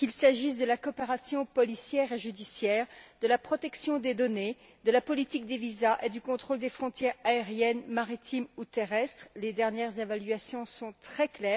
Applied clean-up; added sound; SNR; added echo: none; none; none; none.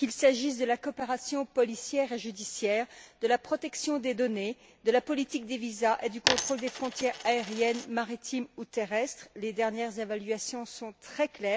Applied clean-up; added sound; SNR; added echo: none; Coin (dropping); 4 dB; none.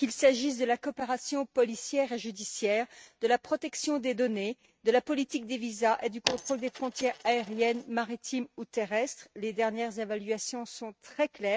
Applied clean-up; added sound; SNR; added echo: neural mask model RNNoise.